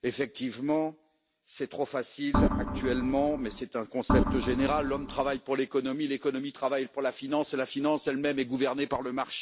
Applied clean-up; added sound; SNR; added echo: none; Organ; -1 dB; none.